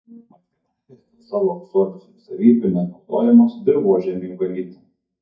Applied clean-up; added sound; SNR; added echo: neural mask model DeepFilterNet 3.